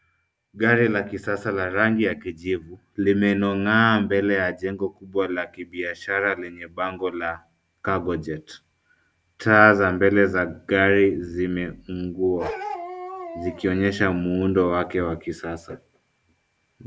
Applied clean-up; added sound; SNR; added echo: none; Bark; 11 dB; none.